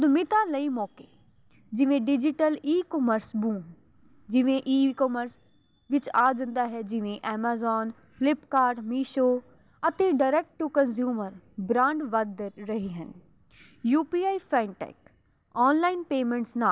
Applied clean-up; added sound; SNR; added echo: none; none; none; none.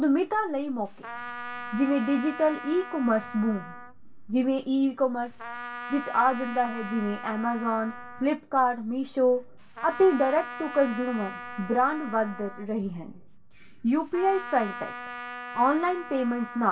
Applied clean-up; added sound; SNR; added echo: none; Trumpet; 13 dB; reverberation time 0.2 s.